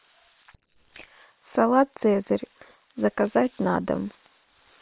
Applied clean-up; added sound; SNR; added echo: neural separator model SepFormer WHAM!.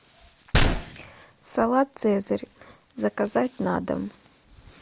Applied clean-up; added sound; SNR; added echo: none; Gunshot, gunfire; 0 dB; none.